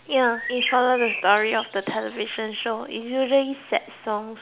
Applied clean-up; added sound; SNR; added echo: none; Bird; 9 dB; none.